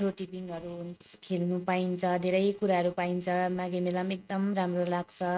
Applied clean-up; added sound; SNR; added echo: neural mask model RNNoise.